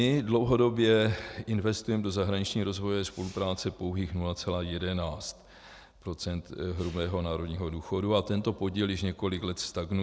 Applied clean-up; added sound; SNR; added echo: none; none; none; none.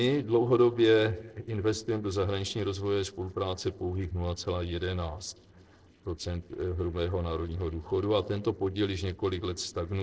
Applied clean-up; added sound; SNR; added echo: neural separator model SepFormer DNS4.